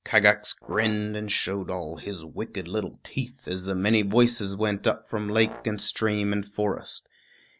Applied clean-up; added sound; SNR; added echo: none; Brass instrument; 19 dB; none.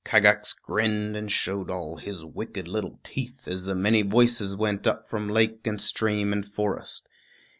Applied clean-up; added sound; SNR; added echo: none; none; none; none.